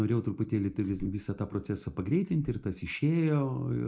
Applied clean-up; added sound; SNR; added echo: neural mask model DeepFilterNet 3.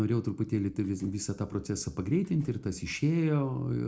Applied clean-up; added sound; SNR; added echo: neural separator model SepFormer DNS4.